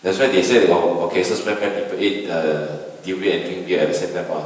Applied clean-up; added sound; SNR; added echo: none; none; none; reverberation time 1.0 s.